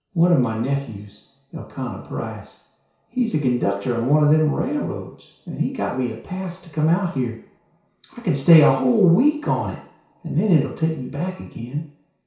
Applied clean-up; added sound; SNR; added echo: none; none; none; reverberation time 0.6 s.